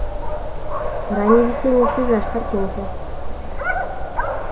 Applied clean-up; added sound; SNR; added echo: none; Dog; 0 dB; none.